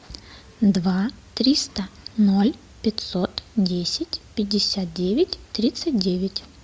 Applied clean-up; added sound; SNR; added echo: none; none; none; none.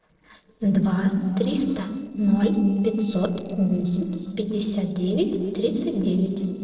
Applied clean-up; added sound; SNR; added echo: neural separator model SepFormer DNS4.